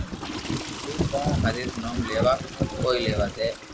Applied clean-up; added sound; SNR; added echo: none; Toilet flush / Water; 11 dB; none.